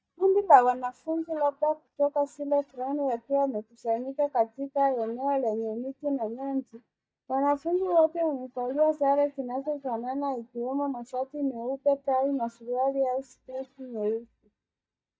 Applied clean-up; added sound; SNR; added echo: neural mask model DeepFilterNet 3.